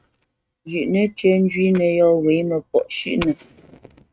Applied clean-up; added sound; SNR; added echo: neural mask model RNNoise.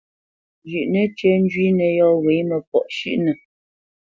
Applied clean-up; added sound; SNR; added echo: none; none; none; none.